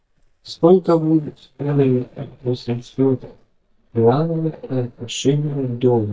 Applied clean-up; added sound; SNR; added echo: neural mask model DeepFilterNet 3.